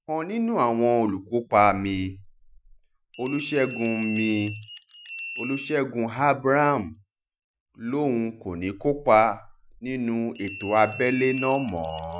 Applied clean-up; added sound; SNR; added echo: classical method Wiener filter.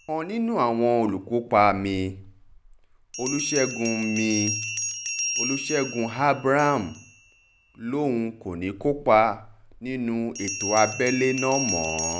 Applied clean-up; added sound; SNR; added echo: none; Bell; 9 dB; none.